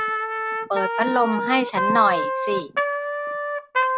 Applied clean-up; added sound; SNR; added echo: none; Trumpet; 0 dB; none.